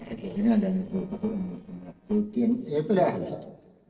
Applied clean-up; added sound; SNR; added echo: neural separator model SepFormer DNS4.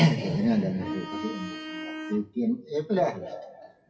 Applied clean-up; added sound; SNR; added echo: classical method WPE with log-MMSE.